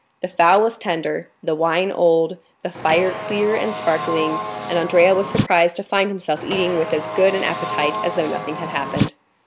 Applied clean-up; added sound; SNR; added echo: none; Car; 7 dB; none.